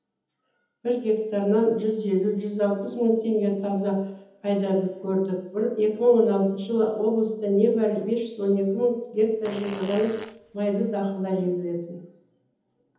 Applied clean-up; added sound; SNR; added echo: none; Fart; 15 dB; reverberation time 1.3 s.